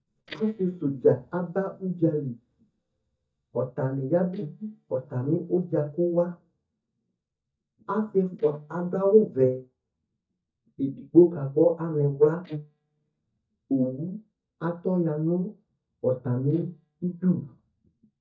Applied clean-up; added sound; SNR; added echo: neural mask model DeepFilterNet 3.